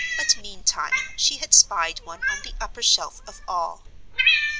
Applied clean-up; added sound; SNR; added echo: none; Cat; 3 dB; none.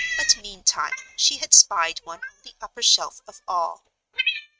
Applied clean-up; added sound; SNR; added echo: neural mask model RNNoise.